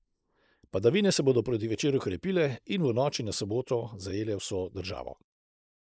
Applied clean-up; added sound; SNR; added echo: neural mask model Resemble Enhance denoiser.